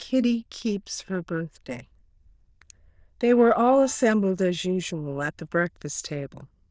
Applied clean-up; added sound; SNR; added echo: neural diffusion model UNIVERSE++.